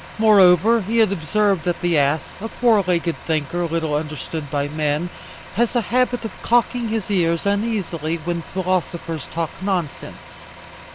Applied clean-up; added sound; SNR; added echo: none; Truck; 18 dB; none.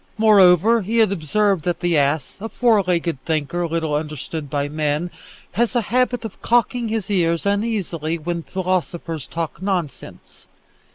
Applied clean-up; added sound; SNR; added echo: none; none; none; none.